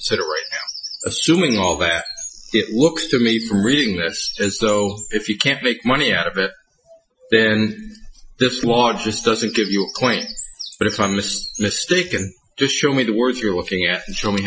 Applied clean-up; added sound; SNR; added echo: classical method Wiener filter.